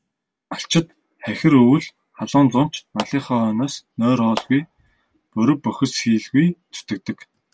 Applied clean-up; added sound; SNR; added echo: none; Clapping; 15 dB; none.